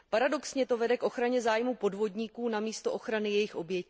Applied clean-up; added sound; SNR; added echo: none; none; none; none.